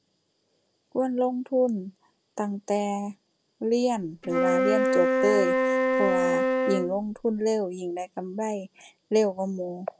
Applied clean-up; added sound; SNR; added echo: none; Wind instrument, woodwind instrument; -4 dB; none.